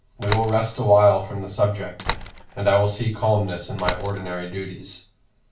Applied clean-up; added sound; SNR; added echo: none; Slam; 12 dB; reverberation time 0.3 s.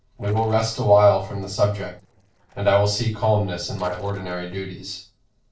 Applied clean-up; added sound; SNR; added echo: neural separator model SepFormer DNS4.